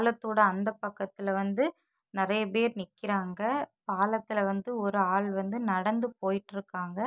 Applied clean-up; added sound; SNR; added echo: none; none; none; none.